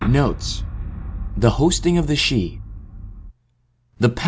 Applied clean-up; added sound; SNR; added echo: none; Boom; 6 dB; none.